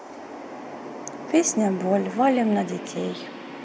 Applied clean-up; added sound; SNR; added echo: none; none; none; none.